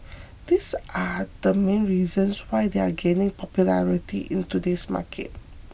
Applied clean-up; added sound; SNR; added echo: none; none; none; none.